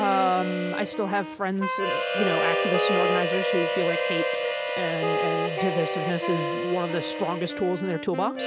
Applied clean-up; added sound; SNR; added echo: none; Harmonica + Wind instrument, woodwind instrument; -1 dB; none.